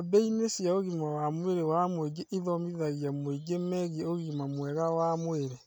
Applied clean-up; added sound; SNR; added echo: none; none; none; none.